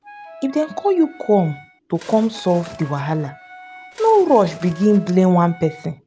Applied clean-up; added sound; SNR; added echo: none; Wind instrument, woodwind instrument + Bird; 20 dB; none.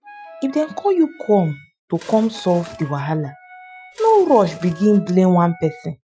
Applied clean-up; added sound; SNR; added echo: classical method Wiener filter.